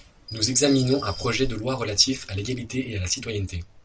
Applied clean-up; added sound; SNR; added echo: none; Glass; 17 dB; none.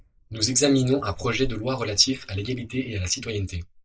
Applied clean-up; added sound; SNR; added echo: neural mask model Resemble Enhance denoiser.